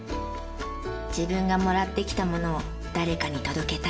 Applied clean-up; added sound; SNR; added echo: none; none; none; reverberation time 0.6 s.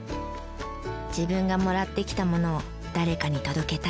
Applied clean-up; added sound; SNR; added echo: none; none; none; none.